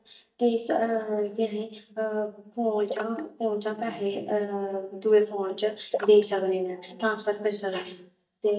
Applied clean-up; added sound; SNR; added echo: neural mask model DeepFilterNet 3.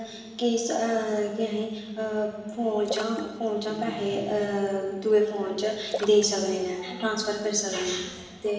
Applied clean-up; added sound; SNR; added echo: none; Splash, splatter; 14 dB; reverberation time 1.3 s.